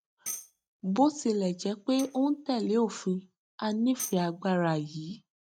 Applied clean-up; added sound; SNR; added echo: neural mask model RNNoise.